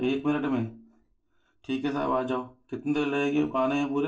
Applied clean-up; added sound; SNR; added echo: neural separator model SepFormer DNS4.